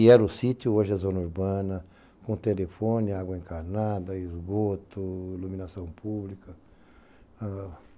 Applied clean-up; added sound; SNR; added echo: none; none; none; none.